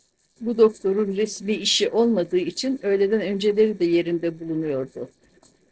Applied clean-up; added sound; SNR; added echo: neural separator model SepFormer DNS4.